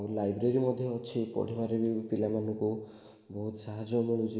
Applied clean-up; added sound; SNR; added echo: none; none; none; reverberation time 1.1 s.